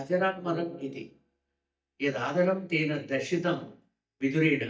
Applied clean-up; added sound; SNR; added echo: neural mask model DeepFilterNet 3.